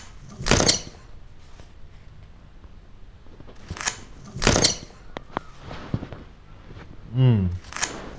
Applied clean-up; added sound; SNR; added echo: none; Tearing; -2 dB; none.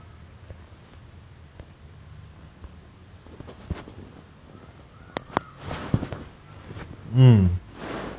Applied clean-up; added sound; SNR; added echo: none; none; none; none.